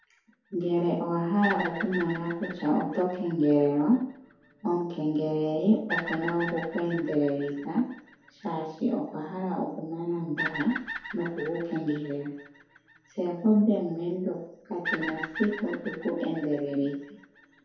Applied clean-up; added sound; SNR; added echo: none; Bird vocalization, bird call, bird song; 12 dB; reverberation time 2.2 s.